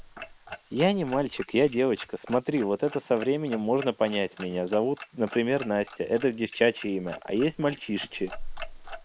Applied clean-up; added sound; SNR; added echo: neural mask model Resemble Enhance denoiser.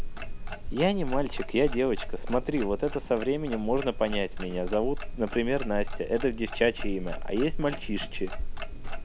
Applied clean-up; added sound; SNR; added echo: none; Clock; 2 dB; none.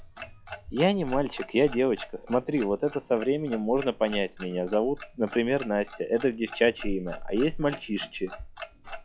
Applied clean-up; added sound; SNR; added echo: classical method log-MMSE.